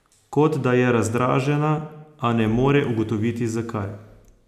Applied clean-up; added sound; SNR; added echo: none; none; none; none.